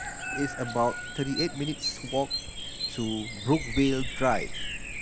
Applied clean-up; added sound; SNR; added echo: none; Bird vocalization, bird call, bird song + Cricket; 4 dB; none.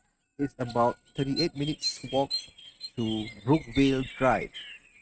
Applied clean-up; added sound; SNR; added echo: neural mask model RNNoise.